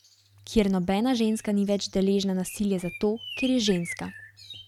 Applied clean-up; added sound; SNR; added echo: neural mask model RNNoise.